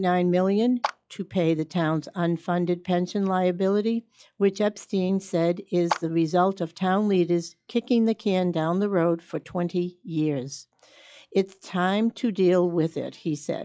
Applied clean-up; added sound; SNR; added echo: classical method log-MMSE.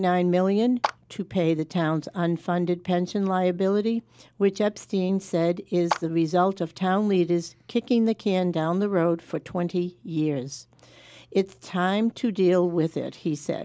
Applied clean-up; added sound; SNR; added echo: none; Clapping; 11 dB; none.